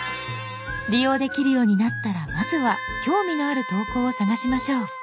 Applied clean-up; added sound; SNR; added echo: none; Wind instrument, woodwind instrument; 12 dB; none.